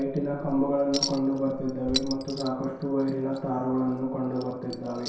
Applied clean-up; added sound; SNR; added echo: none; Chink, clink; 11 dB; reverberation time 0.7 s.